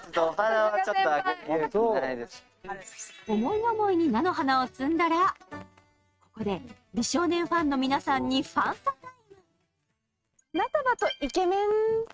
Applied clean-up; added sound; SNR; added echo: neural mask model RNNoise.